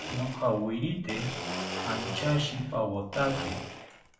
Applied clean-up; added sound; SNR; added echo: none; Domestic sounds, home sounds; 7 dB; reverberation time 0.3 s.